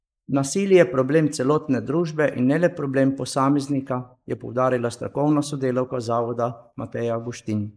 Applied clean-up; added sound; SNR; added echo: neural mask model Resemble Enhance denoiser.